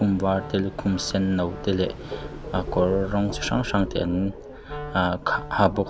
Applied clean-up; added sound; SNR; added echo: none; Waves, surf + Wind instrument, woodwind instrument; 12 dB; none.